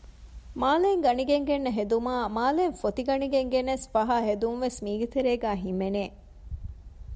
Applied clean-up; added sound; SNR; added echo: none; none; none; none.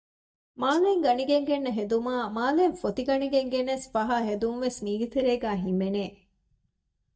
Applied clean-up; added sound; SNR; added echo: neural mask model DeepFilterNet 3.